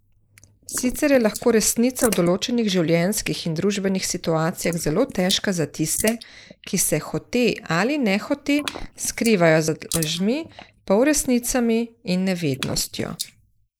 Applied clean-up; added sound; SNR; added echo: neural mask model Resemble Enhance denoiser.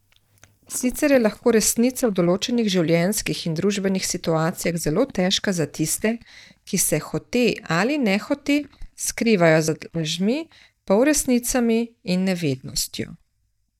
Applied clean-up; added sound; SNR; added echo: neural mask model DeepFilterNet 3.